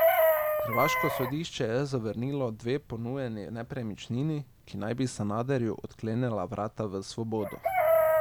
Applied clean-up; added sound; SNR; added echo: none; Chicken, rooster; -1 dB; none.